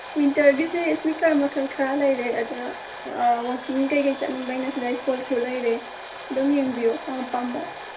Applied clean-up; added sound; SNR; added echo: none; Domestic sounds, home sounds; 12 dB; reverberation time 0.3 s.